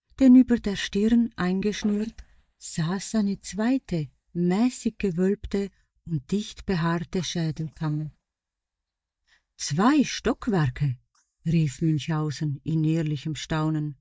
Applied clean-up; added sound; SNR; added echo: neural mask model DeepFilterNet 3.